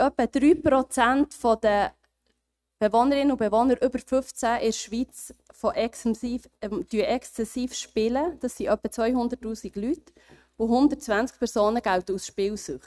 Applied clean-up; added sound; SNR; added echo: neural mask model RNNoise.